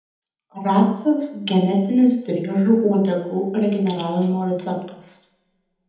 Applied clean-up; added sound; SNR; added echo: none; none; none; reverberation time 1.0 s.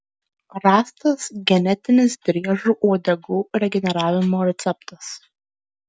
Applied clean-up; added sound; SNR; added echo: none; none; none; none.